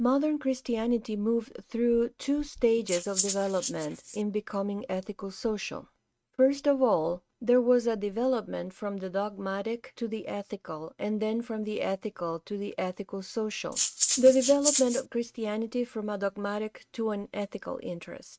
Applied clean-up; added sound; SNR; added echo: neural mask model RNNoise.